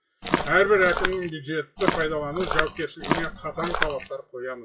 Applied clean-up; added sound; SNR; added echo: classical method WPE with log-MMSE.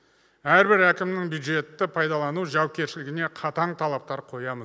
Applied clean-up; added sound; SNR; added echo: none; none; none; none.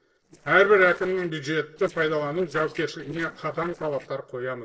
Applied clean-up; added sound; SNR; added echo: neural separator model SepFormer DNS4.